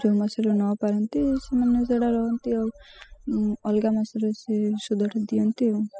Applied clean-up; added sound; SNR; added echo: classical method spectral subtraction.